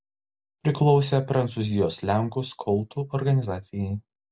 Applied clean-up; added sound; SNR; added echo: none; none; none; none.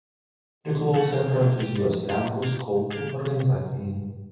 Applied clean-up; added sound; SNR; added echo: none; Electric guitar; 16 dB; reverberation time 1.1 s.